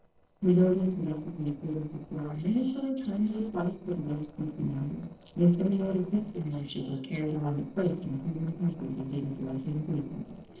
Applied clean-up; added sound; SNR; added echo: neural separator model SepFormer DNS4.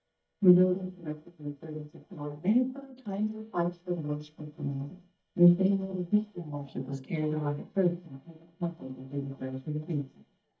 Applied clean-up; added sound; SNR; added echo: neural mask model DeepFilterNet 3.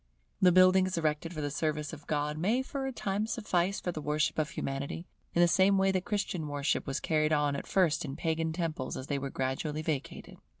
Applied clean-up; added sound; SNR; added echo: none; none; none; none.